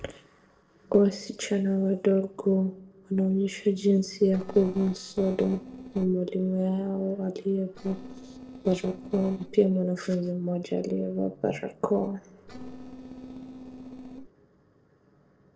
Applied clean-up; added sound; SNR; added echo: neural separator model SepFormer DNS4.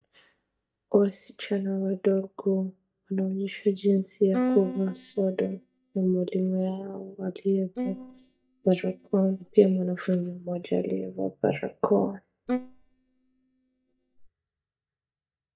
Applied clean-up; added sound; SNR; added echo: neural mask model DeepFilterNet 3.